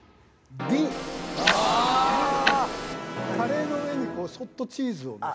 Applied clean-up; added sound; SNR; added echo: none; Tick-tock + Brass instrument; 2 dB; none.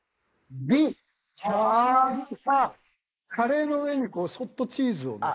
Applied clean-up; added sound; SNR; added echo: neural mask model Resemble Enhance denoiser.